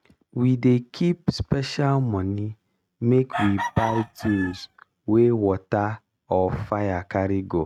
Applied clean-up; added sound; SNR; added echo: neural mask model RNNoise.